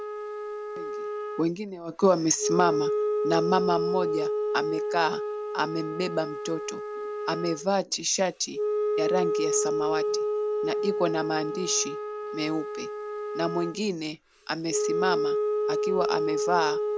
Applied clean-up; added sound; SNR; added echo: none; Wind instrument, woodwind instrument; 0 dB; none.